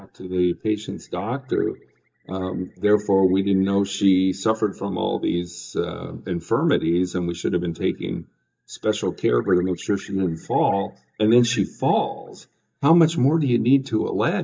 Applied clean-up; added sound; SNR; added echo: neural mask model DeepFilterNet 3.